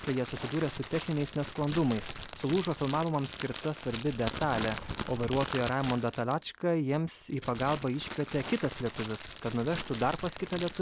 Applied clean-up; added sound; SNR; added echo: none; Crackle; 10 dB; none.